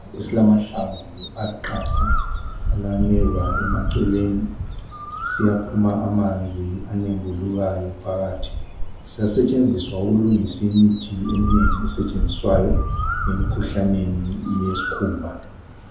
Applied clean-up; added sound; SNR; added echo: none; Bird; 3 dB; reverberation time 2.6 s.